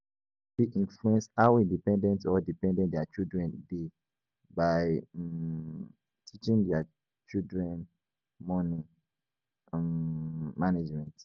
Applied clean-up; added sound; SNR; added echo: none; none; none; none.